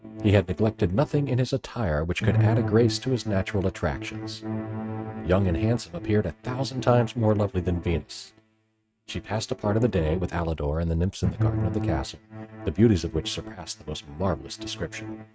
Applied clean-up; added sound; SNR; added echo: neural mask model RNNoise.